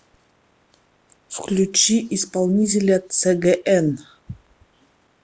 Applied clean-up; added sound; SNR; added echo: none; none; none; none.